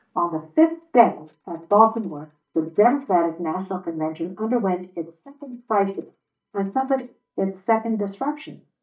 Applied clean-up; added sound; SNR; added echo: neural mask model DeepFilterNet 3.